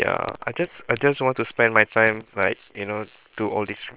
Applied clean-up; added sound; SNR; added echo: neural separator model SepFormer WHAM!.